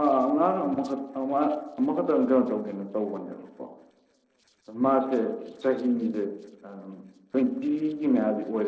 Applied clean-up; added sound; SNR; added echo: neural separator model SepFormer DNS4.